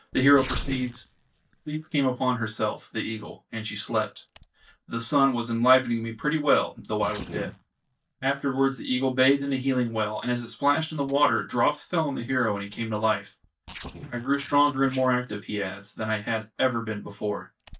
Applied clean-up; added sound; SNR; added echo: neural mask model DeepFilterNet 3.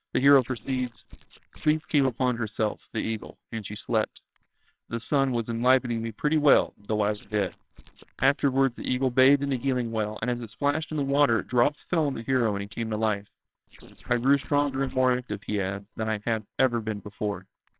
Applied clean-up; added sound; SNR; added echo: neural separator model SepFormer WHAMR!.